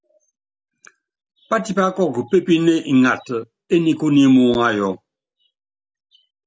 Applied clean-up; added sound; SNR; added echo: none; none; none; none.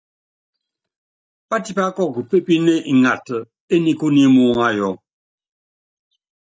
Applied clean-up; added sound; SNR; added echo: neural mask model DeepFilterNet 3.